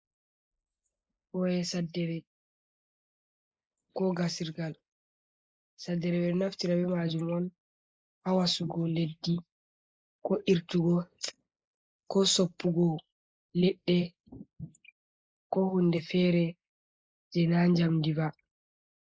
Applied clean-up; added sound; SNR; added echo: neural mask model Resemble Enhance denoiser.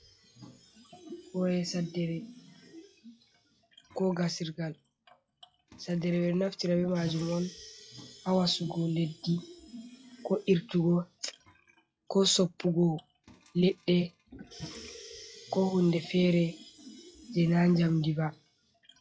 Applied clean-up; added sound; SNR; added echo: classical method log-MMSE.